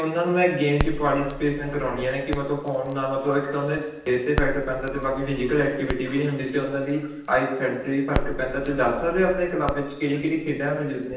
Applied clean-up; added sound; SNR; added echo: none; Crackle; 9 dB; reverberation time 0.9 s.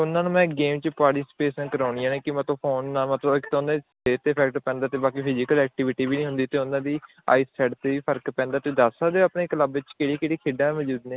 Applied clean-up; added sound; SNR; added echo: none; none; none; none.